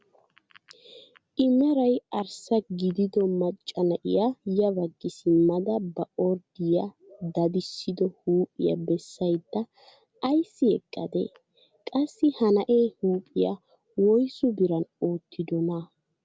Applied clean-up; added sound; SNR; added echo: none; none; none; none.